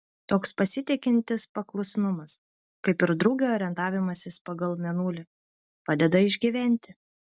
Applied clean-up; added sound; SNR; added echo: none; none; none; none.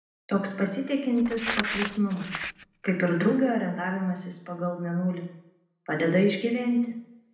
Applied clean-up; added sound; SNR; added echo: none; Crumpling, crinkling; 7 dB; reverberation time 0.7 s.